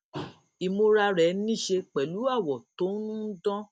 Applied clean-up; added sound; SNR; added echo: none; none; none; none.